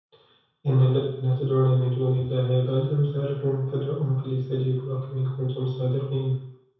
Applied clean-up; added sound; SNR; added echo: none; none; none; reverberation time 0.7 s.